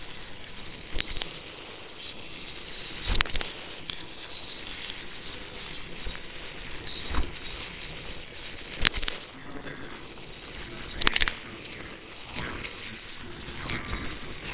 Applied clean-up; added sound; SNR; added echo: neural separator model SepFormer WHAMR!.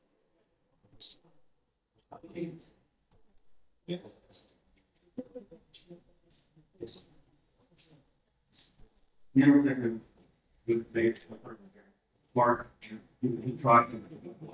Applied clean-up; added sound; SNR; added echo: neural mask model DeepFilterNet 3.